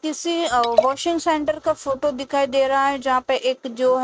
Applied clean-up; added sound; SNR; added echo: neural mask model RNNoise.